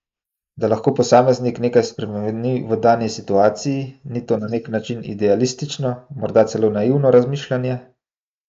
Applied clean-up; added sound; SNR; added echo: neural mask model Resemble Enhance denoiser.